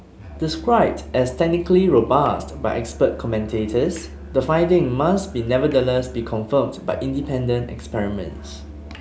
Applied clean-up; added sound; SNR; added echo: none; Musical instrument; 16 dB; none.